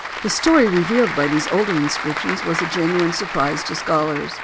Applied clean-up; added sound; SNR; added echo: none; Applause / Crowd; 6 dB; none.